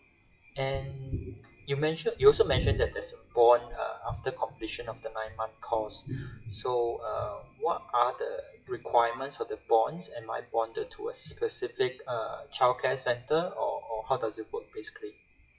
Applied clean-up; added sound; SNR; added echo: classical method WPE with log-MMSE.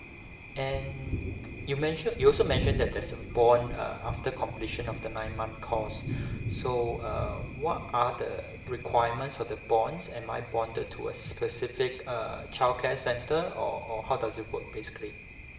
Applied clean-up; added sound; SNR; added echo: none; Thunder; 7 dB; reverberation time 1.1 s.